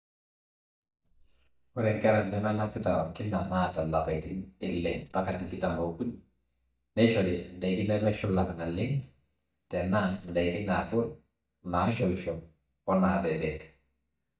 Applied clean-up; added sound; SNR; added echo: neural mask model DeepFilterNet 3.